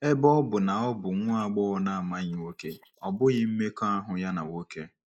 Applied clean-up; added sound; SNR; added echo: neural mask model Resemble Enhance denoiser.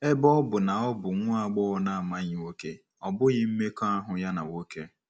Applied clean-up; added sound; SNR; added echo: none; none; none; none.